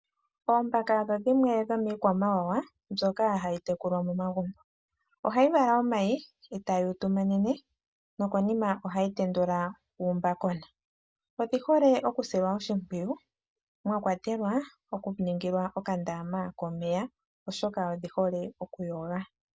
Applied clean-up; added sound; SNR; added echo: none; none; none; none.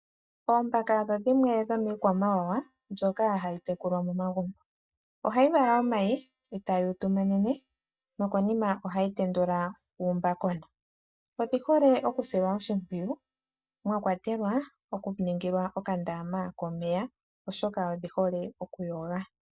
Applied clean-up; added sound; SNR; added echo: neural mask model DeepFilterNet 3.